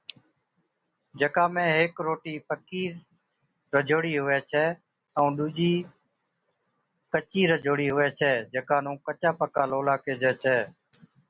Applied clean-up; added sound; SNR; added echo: none; none; none; none.